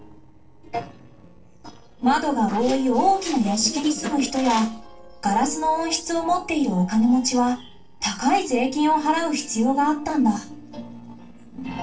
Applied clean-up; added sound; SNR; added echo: neural separator model SepFormer DNS4.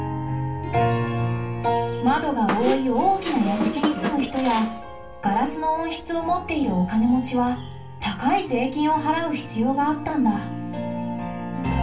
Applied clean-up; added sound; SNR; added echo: none; Squeak; 5 dB; reverberation time 0.3 s.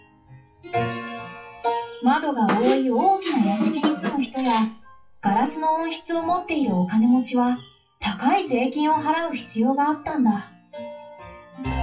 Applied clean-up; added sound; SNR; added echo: classical method WPE with log-MMSE.